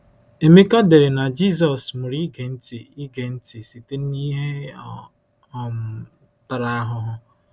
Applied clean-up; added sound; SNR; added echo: none; none; none; none.